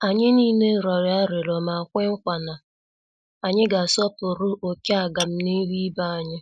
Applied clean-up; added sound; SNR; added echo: neural mask model Resemble Enhance denoiser.